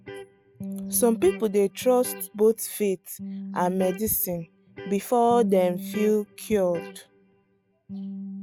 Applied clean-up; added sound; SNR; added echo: none; Electric guitar; 13 dB; none.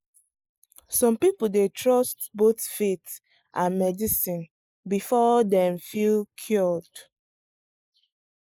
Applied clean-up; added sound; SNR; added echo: neural mask model Resemble Enhance denoiser.